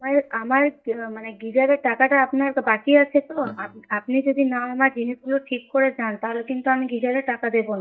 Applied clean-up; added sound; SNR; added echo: neural mask model DeepFilterNet 3.